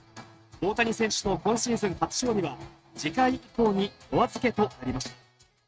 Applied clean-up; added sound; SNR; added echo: neural mask model RNNoise.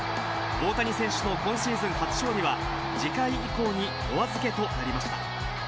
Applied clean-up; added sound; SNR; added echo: none; Bowed string instrument; 18 dB; none.